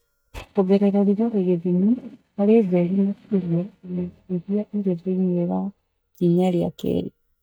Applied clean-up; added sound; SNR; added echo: neural mask model DeepFilterNet 3.